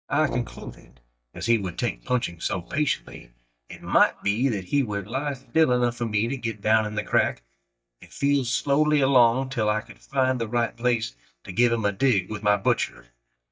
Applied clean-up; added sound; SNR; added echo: neural mask model DeepFilterNet 3.